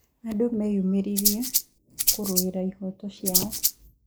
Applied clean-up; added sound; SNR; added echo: neural mask model Resemble Enhance denoiser.